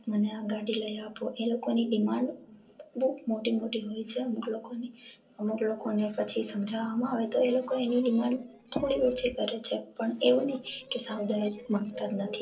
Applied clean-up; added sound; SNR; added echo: neural separator model SepFormer DNS4.